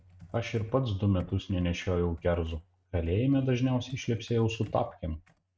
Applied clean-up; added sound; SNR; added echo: neural mask model RNNoise.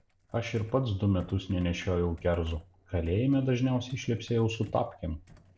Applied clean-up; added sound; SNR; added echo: neural separator model SepFormer DNS4.